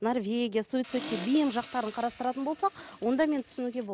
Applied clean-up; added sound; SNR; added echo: none; Accelerating, revving, vroom; 15 dB; none.